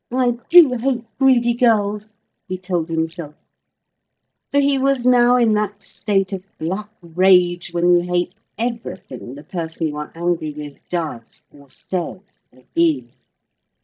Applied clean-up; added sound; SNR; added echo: neural mask model DeepFilterNet 3.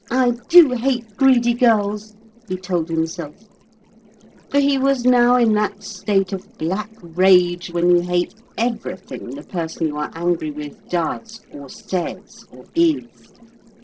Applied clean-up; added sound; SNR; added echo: neural separator model SepFormer DNS4.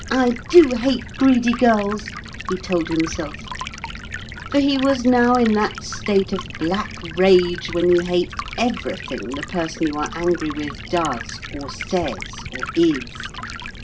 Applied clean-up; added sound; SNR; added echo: none; Stream; 11 dB; reverberation time 0.2 s.